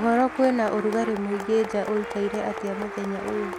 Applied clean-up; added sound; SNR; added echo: none; Applause + Wind instrument, woodwind instrument; 9 dB; none.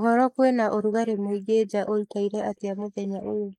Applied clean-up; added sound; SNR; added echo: neural mask model Resemble Enhance denoiser.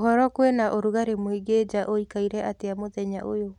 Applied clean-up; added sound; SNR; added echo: none; none; none; none.